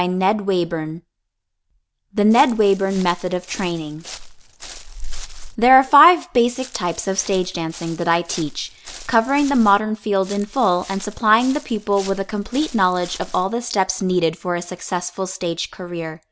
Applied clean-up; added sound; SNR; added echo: none; Walk, footsteps; 18 dB; none.